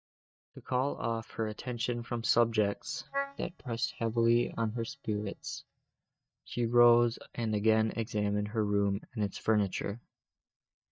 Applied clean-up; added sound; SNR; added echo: neural mask model DeepFilterNet 3.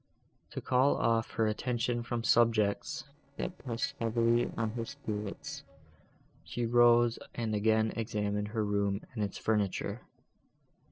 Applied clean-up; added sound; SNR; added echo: neural separator model SepFormer DNS4.